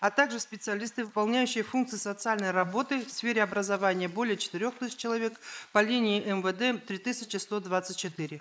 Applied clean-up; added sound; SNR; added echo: neural mask model Resemble Enhance denoiser.